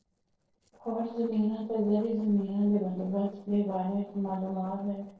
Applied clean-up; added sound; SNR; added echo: neural separator model SepFormer DNS4.